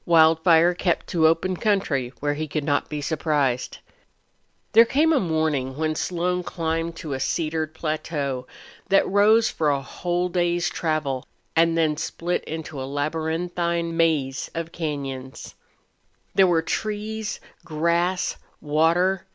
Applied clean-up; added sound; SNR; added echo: none; none; none; none.